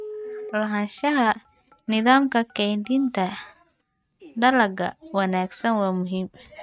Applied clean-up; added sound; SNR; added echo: neural mask model RNNoise.